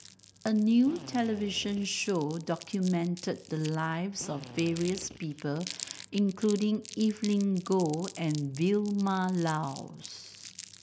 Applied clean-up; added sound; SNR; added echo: none; Drill + Crumpling, crinkling; 17 dB; none.